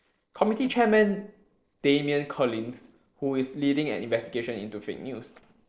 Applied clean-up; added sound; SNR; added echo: neural separator model SepFormer DNS4.